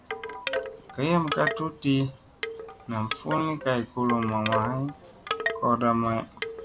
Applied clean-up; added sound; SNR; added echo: none; Wind chime / Wood; 7 dB; none.